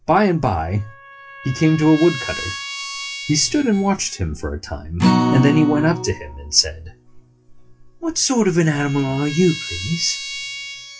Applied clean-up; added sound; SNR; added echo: classical method log-MMSE.